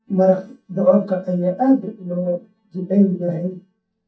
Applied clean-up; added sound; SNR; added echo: neural mask model DeepFilterNet 3.